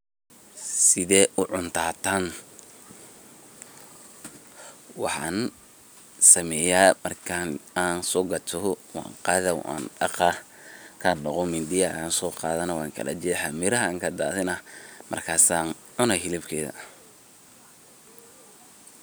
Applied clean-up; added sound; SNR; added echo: none; none; none; none.